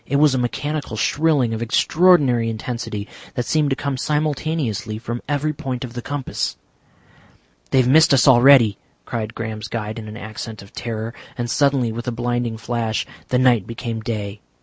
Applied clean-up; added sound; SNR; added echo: none; none; none; none.